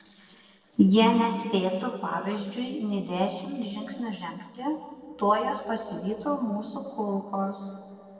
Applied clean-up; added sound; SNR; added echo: neural separator model SepFormer DNS4.